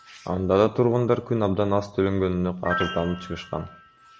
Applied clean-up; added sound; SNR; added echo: none; Piano; 14 dB; none.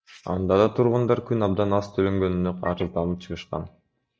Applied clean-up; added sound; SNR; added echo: neural mask model DeepFilterNet 3.